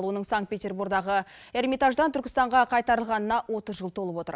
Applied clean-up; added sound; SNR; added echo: none; none; none; none.